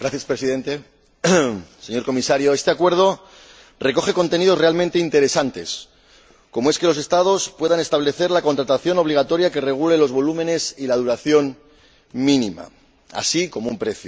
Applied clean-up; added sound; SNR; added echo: none; none; none; none.